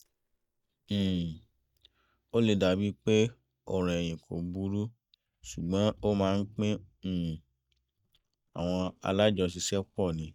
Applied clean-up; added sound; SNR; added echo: neural mask model DeepFilterNet 3.